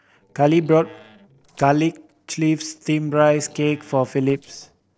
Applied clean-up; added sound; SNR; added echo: neural separator model SepFormer DNS4.